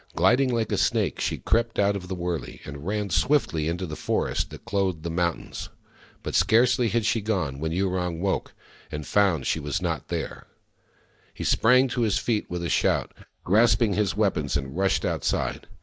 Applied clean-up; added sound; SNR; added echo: neural mask model Resemble Enhance denoiser.